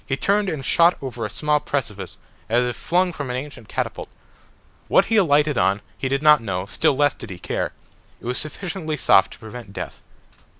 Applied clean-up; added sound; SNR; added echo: none; none; none; none.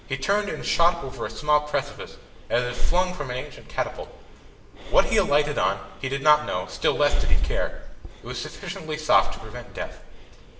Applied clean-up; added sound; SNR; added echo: none; Breathing; 0 dB; reverberation time 0.8 s.